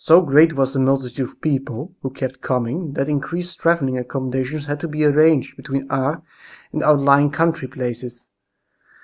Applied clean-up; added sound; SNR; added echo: none; none; none; none.